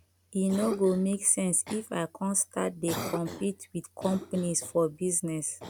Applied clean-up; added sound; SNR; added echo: none; Cough; 13 dB; none.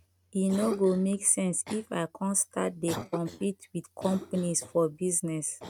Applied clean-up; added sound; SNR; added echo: neural mask model RNNoise.